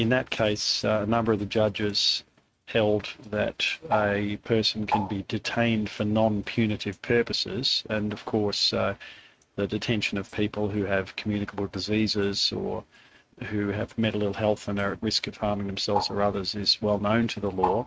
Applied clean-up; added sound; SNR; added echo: neural mask model RNNoise.